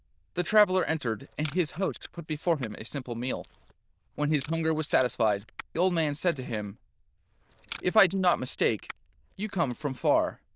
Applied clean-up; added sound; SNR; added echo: neural diffusion model UNIVERSE++.